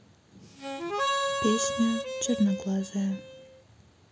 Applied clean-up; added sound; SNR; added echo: none; Harmonica; 2 dB; none.